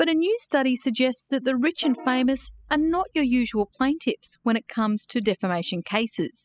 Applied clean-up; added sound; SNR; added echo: classical method spectral subtraction.